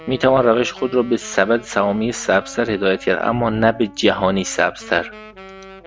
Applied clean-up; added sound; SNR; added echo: none; Wind instrument, woodwind instrument; 20 dB; none.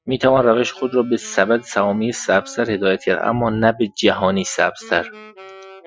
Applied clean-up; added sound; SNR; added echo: classical method Wiener filter.